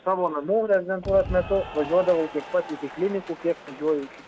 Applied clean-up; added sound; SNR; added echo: none; Applause / Cheering; 14 dB; none.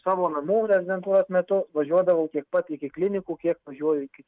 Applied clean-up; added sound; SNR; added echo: none; none; none; none.